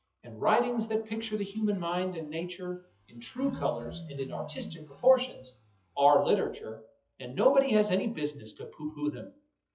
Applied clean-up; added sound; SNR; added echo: classical method WPE with log-MMSE.